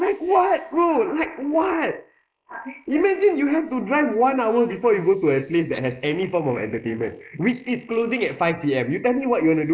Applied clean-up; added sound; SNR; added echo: neural mask model Resemble Enhance denoiser.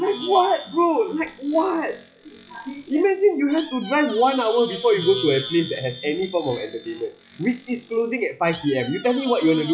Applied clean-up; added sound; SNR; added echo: classical method log-MMSE.